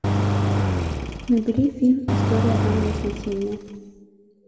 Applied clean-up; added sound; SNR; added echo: none; Engine; -1 dB; reverberation time 1.5 s.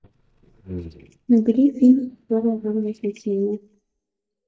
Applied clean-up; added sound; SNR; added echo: neural mask model DeepFilterNet 3.